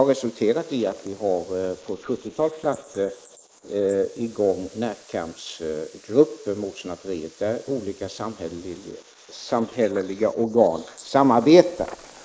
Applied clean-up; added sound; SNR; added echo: neural mask model Resemble Enhance denoiser.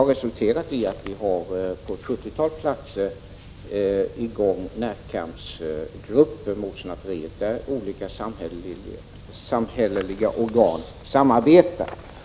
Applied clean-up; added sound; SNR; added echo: none; none; none; none.